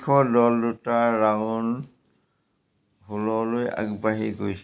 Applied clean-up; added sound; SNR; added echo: none; none; none; none.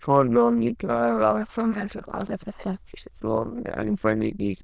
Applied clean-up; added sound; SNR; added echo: neural diffusion model UNIVERSE++.